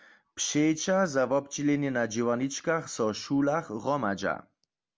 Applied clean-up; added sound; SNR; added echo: none; none; none; none.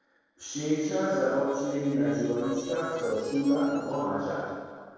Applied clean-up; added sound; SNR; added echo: neural separator model SepFormer DNS4.